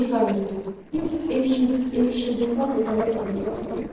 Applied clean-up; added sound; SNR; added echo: neural separator model SepFormer DNS4.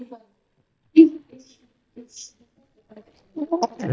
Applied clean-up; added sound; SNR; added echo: neural mask model DeepFilterNet 3.